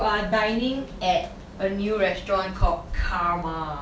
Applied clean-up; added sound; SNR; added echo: none; none; none; none.